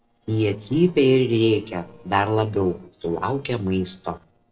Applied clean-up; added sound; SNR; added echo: neural separator model SepFormer DNS4.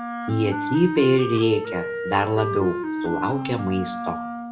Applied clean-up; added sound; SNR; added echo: none; Wind instrument, woodwind instrument; 5 dB; reverberation time 0.5 s.